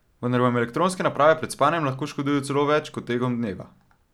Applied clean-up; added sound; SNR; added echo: none; none; none; none.